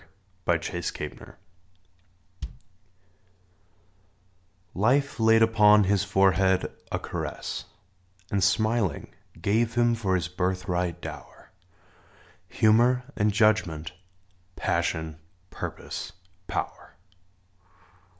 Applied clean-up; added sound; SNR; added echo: none; Bass drum; 14 dB; none.